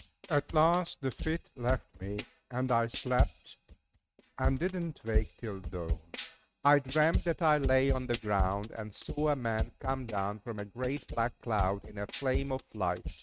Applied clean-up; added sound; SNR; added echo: neural mask model RNNoise.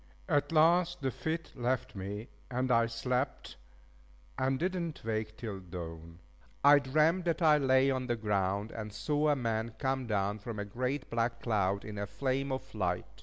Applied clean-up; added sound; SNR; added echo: none; none; none; none.